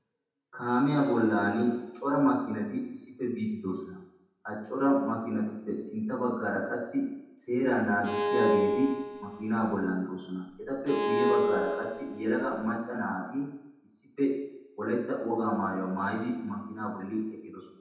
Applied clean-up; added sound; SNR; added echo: none; Bowed string instrument; 0 dB; reverberation time 0.8 s.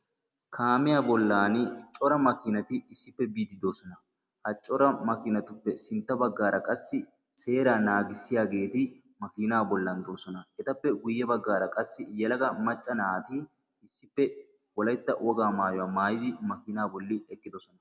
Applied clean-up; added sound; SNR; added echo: none; none; none; none.